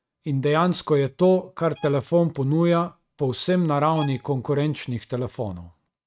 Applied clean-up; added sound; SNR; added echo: neural mask model RNNoise.